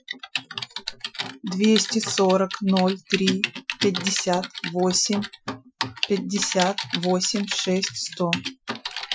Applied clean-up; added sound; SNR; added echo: classical method Wiener filter.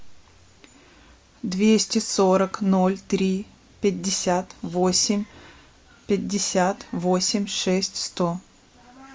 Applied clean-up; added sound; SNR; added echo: none; none; none; none.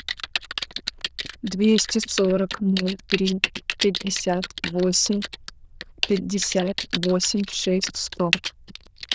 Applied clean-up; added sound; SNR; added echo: neural diffusion model UNIVERSE++.